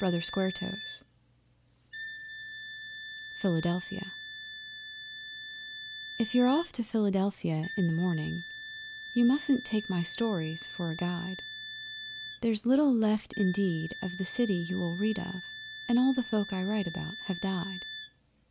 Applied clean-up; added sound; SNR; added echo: none; Wind instrument, woodwind instrument; 11 dB; none.